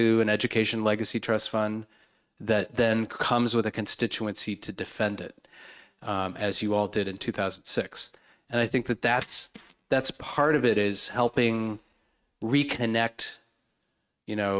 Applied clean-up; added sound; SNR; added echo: neural mask model RNNoise.